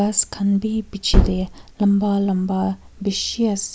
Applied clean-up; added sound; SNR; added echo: none; Gunshot, gunfire; -1 dB; none.